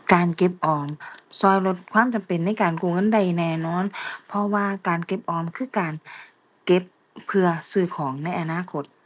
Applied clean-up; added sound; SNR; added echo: none; none; none; none.